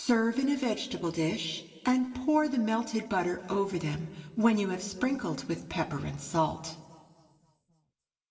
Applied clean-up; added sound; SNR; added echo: none; none; none; reverberation time 1.8 s.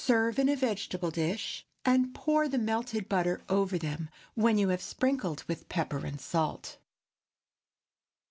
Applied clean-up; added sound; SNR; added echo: none; none; none; none.